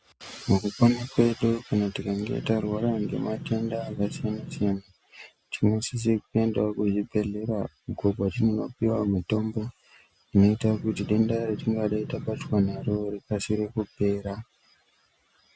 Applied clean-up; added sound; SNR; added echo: none; Engine; 10 dB; none.